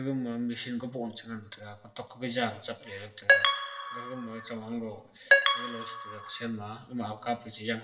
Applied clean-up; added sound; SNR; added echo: none; none; none; reverberation time 0.6 s.